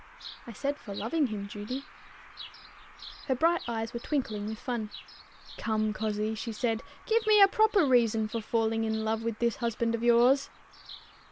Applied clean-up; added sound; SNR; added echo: none; Bird vocalization, bird call, bird song; 19 dB; none.